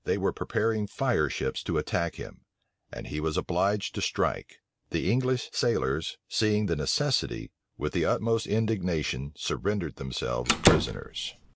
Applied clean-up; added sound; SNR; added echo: none; Slam; -2 dB; none.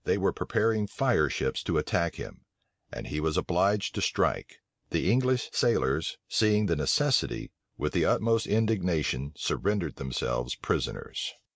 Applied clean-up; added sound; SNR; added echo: none; none; none; none.